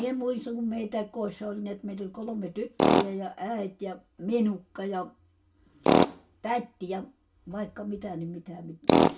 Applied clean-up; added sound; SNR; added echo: none; Tools; -3 dB; reverberation time 0.2 s.